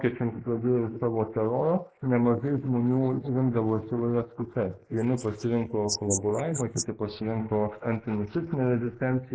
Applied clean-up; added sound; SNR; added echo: neural mask model Resemble Enhance denoiser.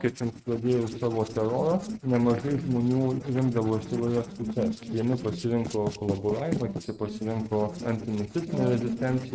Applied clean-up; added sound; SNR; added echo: neural mask model RNNoise.